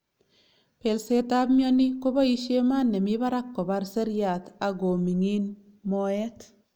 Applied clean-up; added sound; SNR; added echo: none; none; none; none.